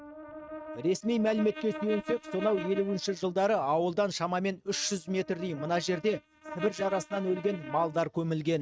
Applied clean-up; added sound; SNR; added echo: neural mask model RNNoise.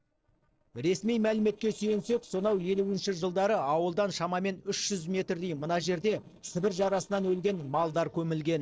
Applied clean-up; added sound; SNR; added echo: neural separator model SepFormer DNS4.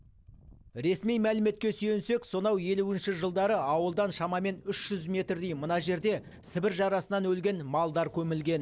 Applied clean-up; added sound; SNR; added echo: none; none; none; none.